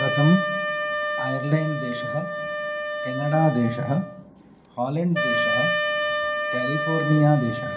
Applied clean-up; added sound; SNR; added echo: none; Wind instrument, woodwind instrument; 2 dB; reverberation time 0.3 s.